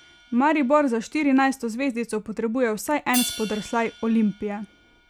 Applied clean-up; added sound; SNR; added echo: none; Hi-hat; 15 dB; none.